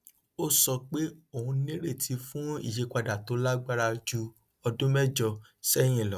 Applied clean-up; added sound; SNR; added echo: none; none; none; none.